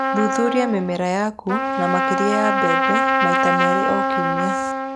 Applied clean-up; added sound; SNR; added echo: none; Trumpet; -3 dB; none.